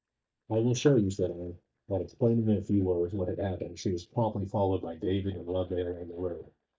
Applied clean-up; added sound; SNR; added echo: neural mask model DeepFilterNet 3.